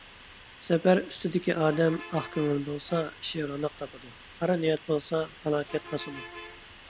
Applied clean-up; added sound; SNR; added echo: none; Bus; 17 dB; none.